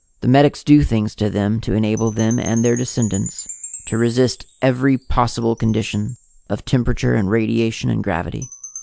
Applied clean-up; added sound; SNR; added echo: none; Wind chime / Percussion; 19 dB; none.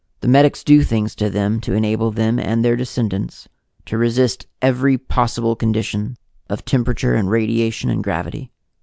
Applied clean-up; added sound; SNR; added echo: none; none; none; none.